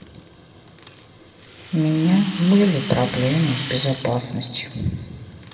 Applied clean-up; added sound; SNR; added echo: none; Rattle; 10 dB; reverberation time 1.7 s.